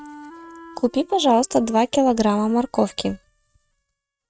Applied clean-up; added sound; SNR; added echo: neural mask model RNNoise.